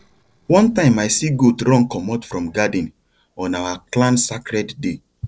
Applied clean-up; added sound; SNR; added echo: neural separator model SepFormer DNS4.